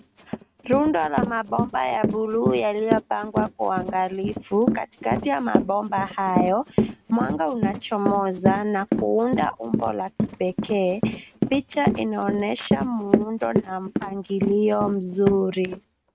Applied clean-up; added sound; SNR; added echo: neural mask model RNNoise.